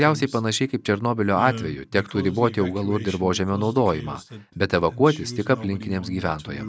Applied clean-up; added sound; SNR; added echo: none; none; none; none.